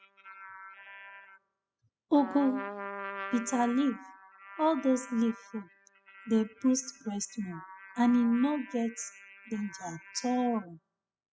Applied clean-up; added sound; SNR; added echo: classical method spectral subtraction.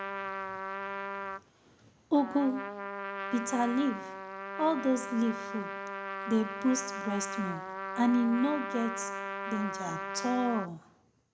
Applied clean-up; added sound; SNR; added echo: none; Trumpet; 6 dB; none.